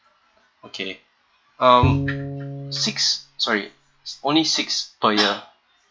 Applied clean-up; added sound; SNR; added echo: classical method log-MMSE.